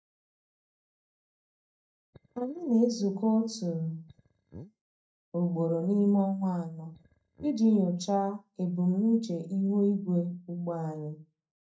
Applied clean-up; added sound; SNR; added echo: neural mask model DeepFilterNet 3.